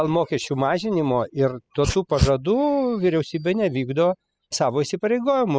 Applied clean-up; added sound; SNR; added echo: classical method spectral subtraction.